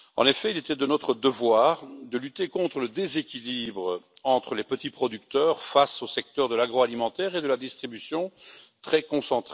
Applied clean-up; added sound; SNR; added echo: none; none; none; none.